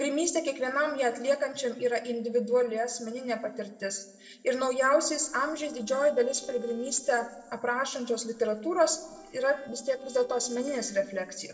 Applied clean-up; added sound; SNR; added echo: neural separator model SepFormer DNS4.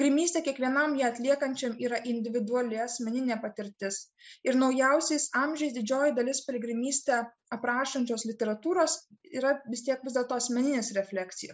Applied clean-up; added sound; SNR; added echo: none; none; none; none.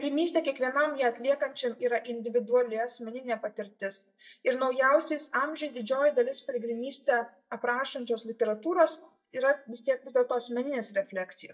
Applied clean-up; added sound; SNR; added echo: neural mask model DeepFilterNet 3.